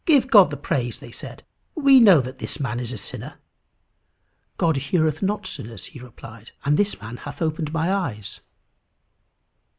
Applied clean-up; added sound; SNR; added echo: none; none; none; none.